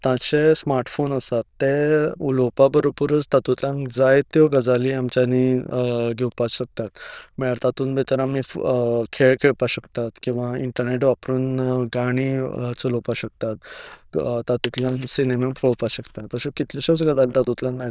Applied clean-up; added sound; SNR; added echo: neural diffusion model UNIVERSE++.